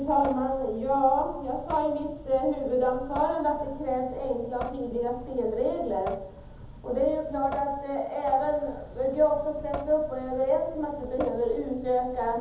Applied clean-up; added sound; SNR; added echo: none; Drip / Sink (filling or washing) / Water tap, faucet; 15 dB; reverberation time 1.3 s.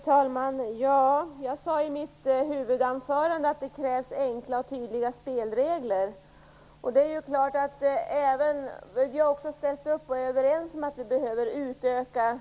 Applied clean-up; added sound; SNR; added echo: none; none; none; none.